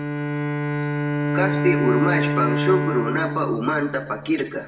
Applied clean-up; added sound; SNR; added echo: none; Bowed string instrument; 0 dB; reverberation time 0.7 s.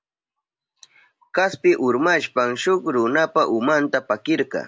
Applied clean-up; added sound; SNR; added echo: none; none; none; none.